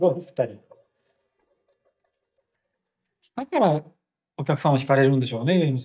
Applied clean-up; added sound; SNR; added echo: neural mask model DeepFilterNet 3.